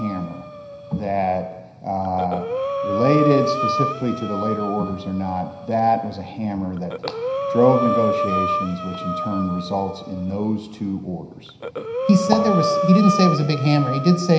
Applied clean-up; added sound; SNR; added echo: none; Breathing; 5 dB; reverberation time 0.9 s.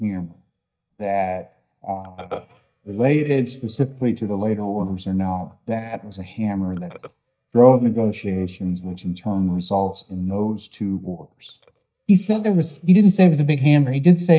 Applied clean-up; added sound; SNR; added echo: neural mask model DeepFilterNet 3.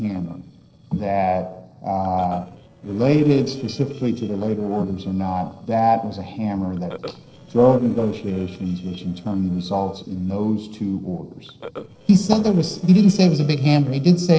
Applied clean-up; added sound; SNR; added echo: neural separator model SepFormer DNS4.